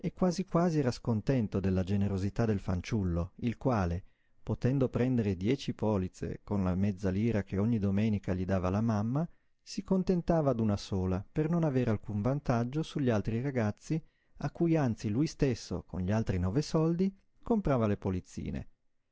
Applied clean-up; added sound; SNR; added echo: none; none; none; none.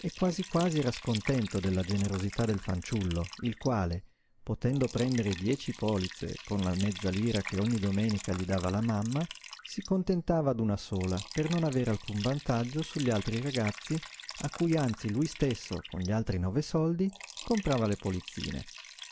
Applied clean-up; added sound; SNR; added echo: none; Liquid; 15 dB; none.